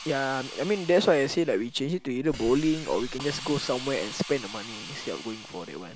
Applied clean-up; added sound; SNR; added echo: none; Hiss; 13 dB; none.